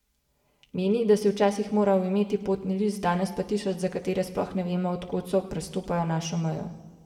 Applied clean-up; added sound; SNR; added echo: none; none; none; reverberation time 1.2 s.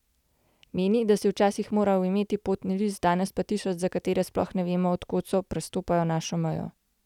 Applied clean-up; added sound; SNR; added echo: none; none; none; none.